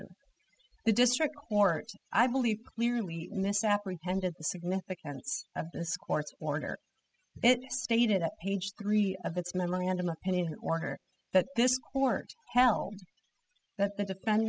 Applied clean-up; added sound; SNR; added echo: classical method spectral subtraction.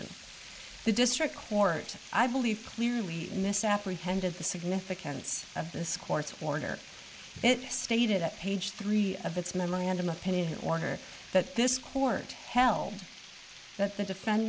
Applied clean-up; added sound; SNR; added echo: none; Water; 18 dB; none.